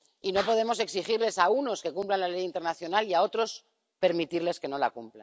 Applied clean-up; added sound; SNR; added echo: none; none; none; none.